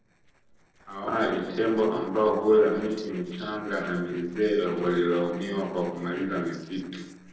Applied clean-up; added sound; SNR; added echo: neural separator model SepFormer DNS4.